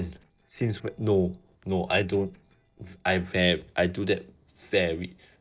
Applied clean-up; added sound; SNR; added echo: neural separator model SepFormer DNS4.